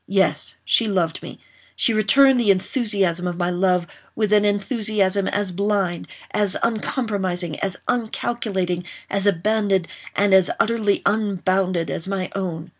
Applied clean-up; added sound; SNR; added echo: none; none; none; none.